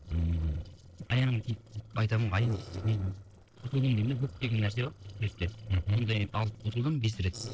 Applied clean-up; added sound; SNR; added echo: neural separator model SepFormer DNS4.